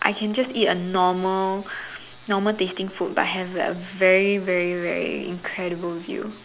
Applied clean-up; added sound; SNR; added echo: none; none; none; none.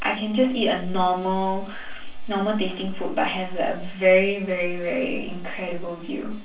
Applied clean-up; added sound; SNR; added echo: none; none; none; reverberation time 0.3 s.